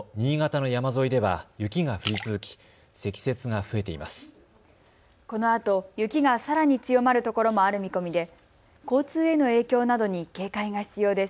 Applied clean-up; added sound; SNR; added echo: none; Splash, splatter; 11 dB; none.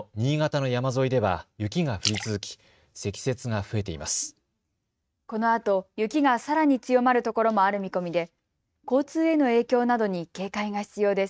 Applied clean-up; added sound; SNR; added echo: neural mask model RNNoise.